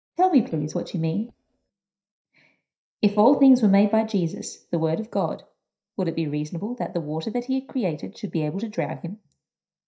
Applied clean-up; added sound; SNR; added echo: neural mask model DeepFilterNet 3.